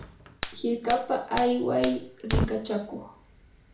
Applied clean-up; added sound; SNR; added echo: none; Fire; 6 dB; reverberation time 0.6 s.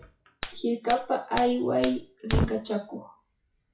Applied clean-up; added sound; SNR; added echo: classical method WPE with log-MMSE.